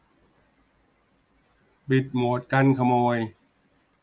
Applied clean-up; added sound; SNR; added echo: none; none; none; none.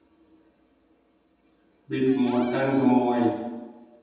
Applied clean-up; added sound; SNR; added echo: none; Cupboard open or close / Door; 18 dB; reverberation time 1.1 s.